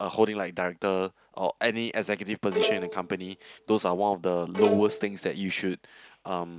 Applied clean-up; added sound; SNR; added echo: none; Bowed string instrument; 4 dB; none.